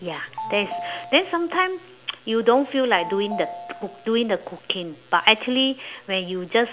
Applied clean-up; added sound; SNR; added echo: none; Telephone; 13 dB; none.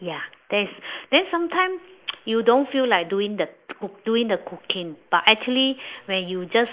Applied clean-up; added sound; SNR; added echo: neural mask model Resemble Enhance denoiser.